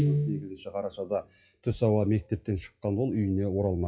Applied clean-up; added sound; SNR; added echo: classical method WPE with log-MMSE.